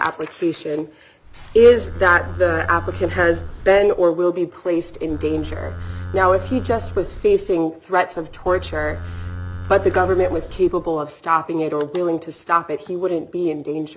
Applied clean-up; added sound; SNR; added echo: none; Livestock, farm animals, working animals; 10 dB; none.